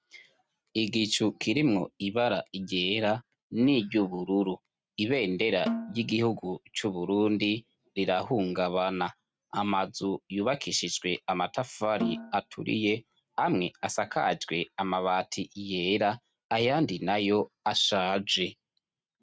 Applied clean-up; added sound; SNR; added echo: neural mask model RNNoise.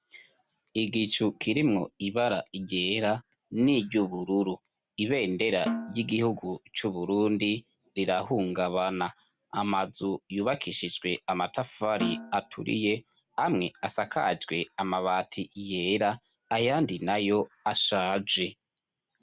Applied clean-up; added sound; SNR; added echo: none; Snare drum; 9 dB; none.